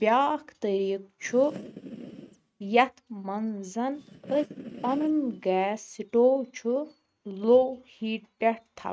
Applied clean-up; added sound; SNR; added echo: neural mask model RNNoise.